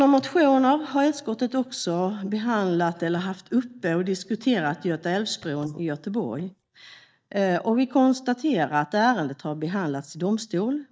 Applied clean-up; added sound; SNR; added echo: neural mask model DeepFilterNet 3.